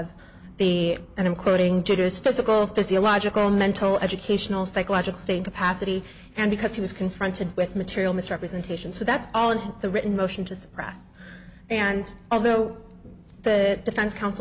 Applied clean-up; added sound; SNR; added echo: none; none; none; none.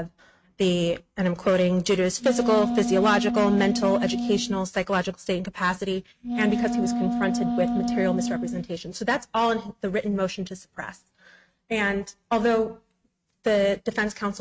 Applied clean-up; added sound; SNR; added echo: neural mask model RNNoise.